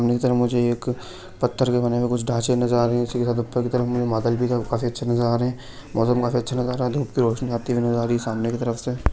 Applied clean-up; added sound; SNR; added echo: none; none; none; none.